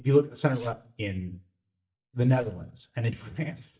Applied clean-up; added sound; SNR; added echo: neural mask model DeepFilterNet 3.